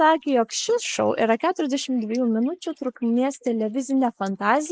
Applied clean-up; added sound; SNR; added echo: neural mask model Resemble Enhance denoiser.